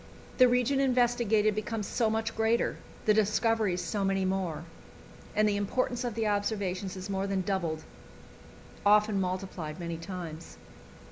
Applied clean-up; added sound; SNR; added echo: none; none; none; none.